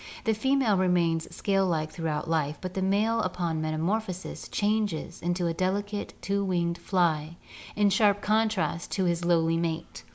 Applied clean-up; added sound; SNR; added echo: none; none; none; none.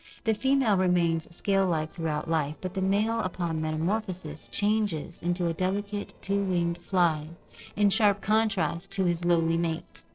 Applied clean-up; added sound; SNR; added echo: neural separator model SepFormer DNS4.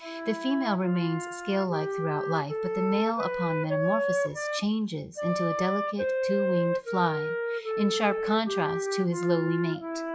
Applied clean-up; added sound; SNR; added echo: classical method log-MMSE.